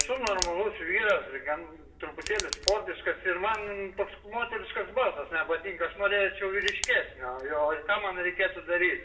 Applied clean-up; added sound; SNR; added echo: none; Tick; 11 dB; reverberation time 0.5 s.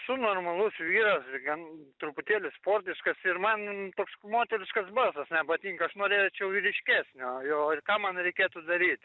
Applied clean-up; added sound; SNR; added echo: none; none; none; none.